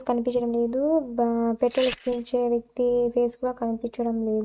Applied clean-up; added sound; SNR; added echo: neural mask model RNNoise.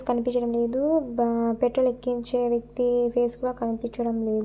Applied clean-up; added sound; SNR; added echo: none; none; none; none.